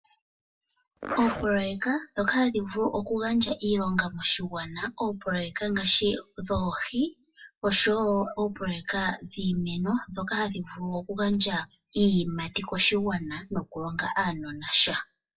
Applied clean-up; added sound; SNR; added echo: classical method WPE with log-MMSE.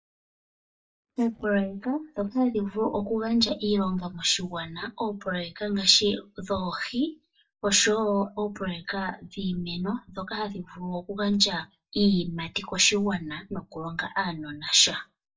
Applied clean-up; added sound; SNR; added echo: neural mask model DeepFilterNet 3.